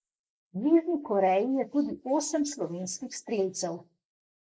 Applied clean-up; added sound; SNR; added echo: neural mask model Resemble Enhance denoiser.